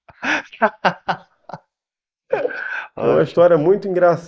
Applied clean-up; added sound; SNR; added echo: neural mask model Resemble Enhance denoiser.